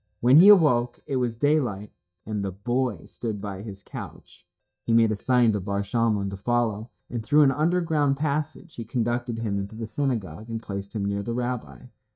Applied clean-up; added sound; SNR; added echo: neural mask model DeepFilterNet 3.